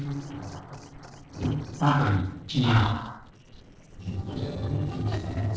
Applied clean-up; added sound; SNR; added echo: neural separator model SepFormer DNS4.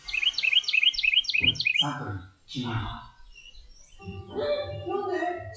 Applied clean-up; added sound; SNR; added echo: classical method WPE with log-MMSE.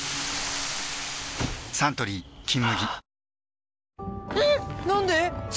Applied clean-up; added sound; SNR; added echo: none; none; none; none.